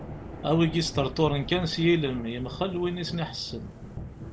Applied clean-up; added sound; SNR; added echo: none; Thunder / Rain; 11 dB; none.